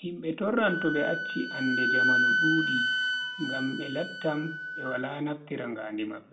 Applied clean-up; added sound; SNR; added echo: none; Wind instrument, woodwind instrument; -1 dB; reverberation time 0.4 s.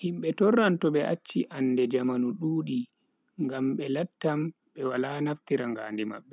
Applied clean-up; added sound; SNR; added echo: none; none; none; none.